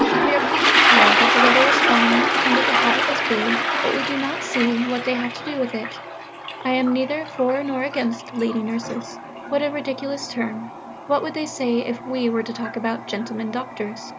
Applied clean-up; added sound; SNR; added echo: none; Toilet flush; -2 dB; none.